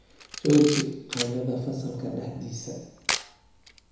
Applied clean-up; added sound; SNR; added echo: none; Camera; 9 dB; reverberation time 1.0 s.